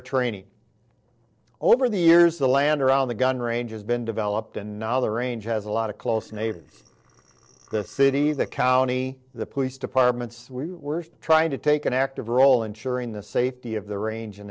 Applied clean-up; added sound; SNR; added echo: neural separator model SepFormer DNS4.